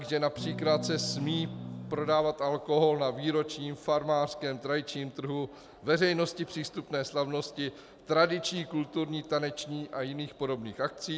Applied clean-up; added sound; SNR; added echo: none; Electric guitar / Strum; 8 dB; none.